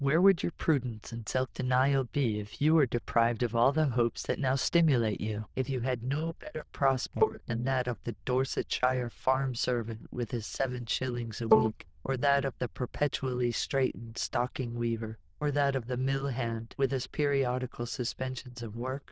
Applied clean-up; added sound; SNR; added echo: neural diffusion model UNIVERSE++.